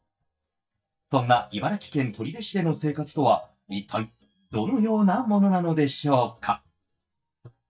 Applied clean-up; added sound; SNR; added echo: neural mask model DeepFilterNet 3.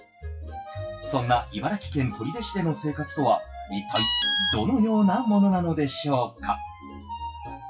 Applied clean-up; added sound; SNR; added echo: classical method WPE with log-MMSE.